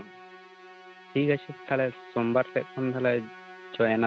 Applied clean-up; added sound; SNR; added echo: none; Musical instrument; 18 dB; none.